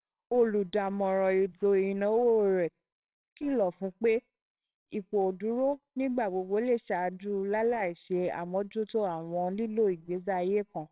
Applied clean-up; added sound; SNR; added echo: neural separator model SepFormer WHAMR!.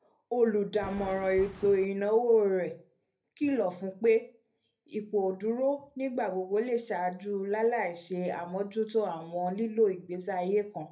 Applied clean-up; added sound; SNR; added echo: none; Thunder; 15 dB; reverberation time 0.3 s.